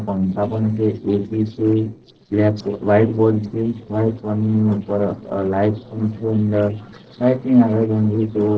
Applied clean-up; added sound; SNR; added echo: neural separator model SepFormer DNS4.